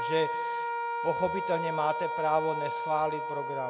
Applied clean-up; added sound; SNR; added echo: none; Wind instrument, woodwind instrument; 1 dB; none.